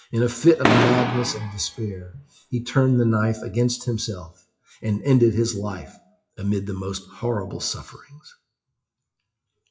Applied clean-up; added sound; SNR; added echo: classical method WPE with log-MMSE.